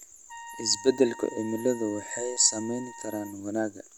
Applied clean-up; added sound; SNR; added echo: none; Trumpet; 16 dB; none.